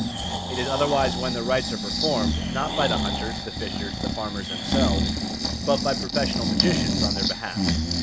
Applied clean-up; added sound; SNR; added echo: none; Breathing; -3 dB; none.